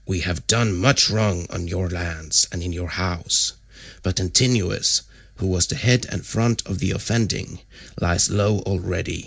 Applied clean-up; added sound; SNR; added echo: none; none; none; none.